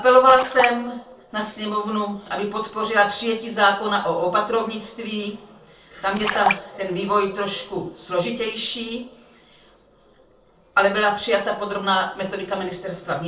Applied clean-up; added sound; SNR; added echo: neural separator model SepFormer DNS4.